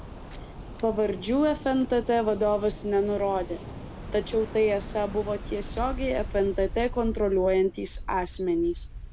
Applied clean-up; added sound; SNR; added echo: none; Waves, surf; 11 dB; none.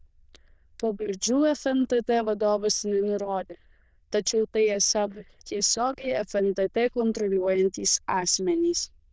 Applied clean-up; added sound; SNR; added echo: neural diffusion model UNIVERSE++.